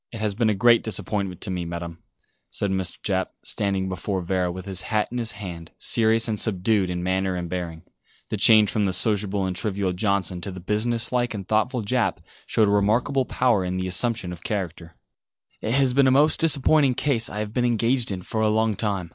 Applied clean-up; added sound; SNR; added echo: neural separator model SepFormer DNS4.